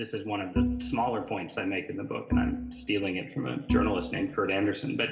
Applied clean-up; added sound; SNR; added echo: none; Bowed string instrument; 2 dB; reverberation time 2.9 s.